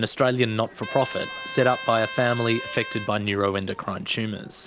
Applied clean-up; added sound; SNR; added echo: none; Trumpet; 11 dB; none.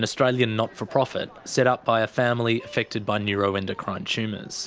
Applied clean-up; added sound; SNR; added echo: none; none; none; none.